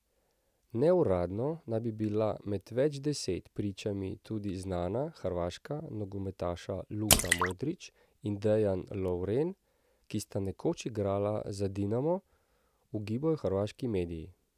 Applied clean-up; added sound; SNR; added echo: none; Drip / Splash, splatter; 0 dB; none.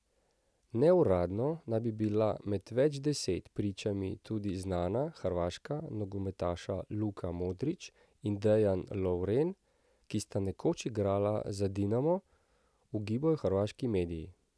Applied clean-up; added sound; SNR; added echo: none; none; none; none.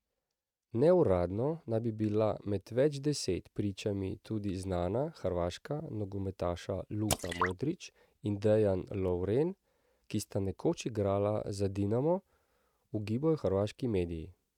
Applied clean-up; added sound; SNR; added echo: neural mask model RNNoise.